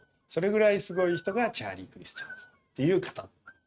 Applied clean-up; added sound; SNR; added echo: neural mask model RNNoise.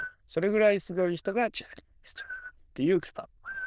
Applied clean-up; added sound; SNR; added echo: neural diffusion model UNIVERSE++.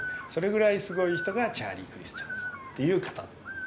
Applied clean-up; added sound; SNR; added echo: none; Bird; 10 dB; none.